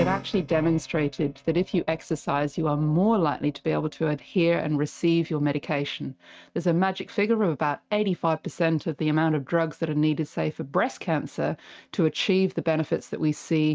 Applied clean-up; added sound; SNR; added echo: neural mask model RNNoise.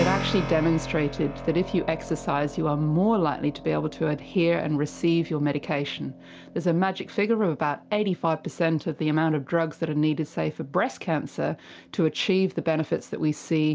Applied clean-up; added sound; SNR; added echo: none; Keyboard (musical); 13 dB; none.